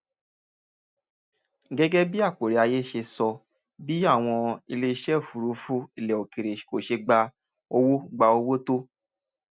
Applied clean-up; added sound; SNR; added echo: none; none; none; none.